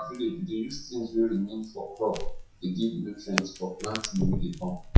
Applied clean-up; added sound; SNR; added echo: classical method WPE with log-MMSE.